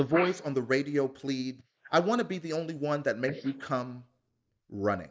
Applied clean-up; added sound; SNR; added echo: neural mask model Resemble Enhance denoiser.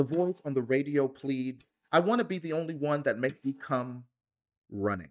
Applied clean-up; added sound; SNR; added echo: neural mask model DeepFilterNet 3.